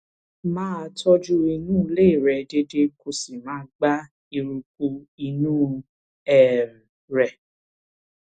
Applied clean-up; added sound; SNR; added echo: none; none; none; none.